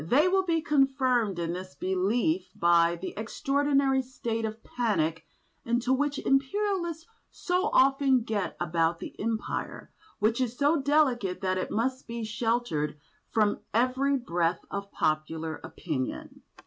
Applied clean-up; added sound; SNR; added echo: none; none; none; none.